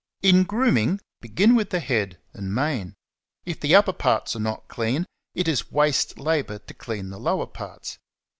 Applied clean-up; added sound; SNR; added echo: none; none; none; none.